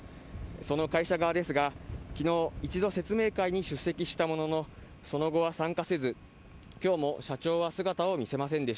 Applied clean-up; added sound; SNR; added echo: none; none; none; none.